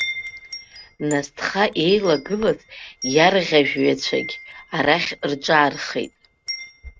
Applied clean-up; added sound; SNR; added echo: neural mask model RNNoise.